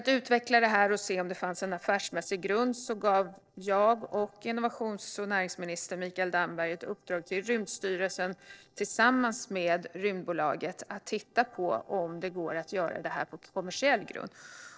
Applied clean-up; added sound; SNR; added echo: neural separator model SepFormer DNS4.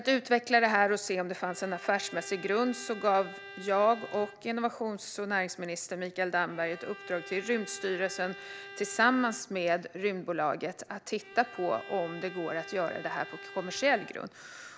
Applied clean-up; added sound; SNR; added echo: none; Bowed string instrument; 16 dB; none.